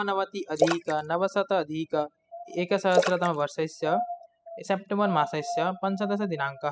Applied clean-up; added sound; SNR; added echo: classical method spectral subtraction.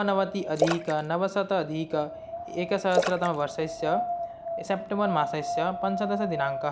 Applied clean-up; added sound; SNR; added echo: none; Splash, splatter + Wind; 4 dB; none.